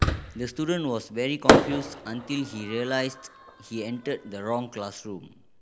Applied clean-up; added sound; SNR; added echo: none; Fireworks; -2 dB; none.